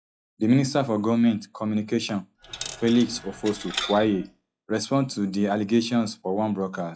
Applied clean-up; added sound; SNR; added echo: classical method log-MMSE.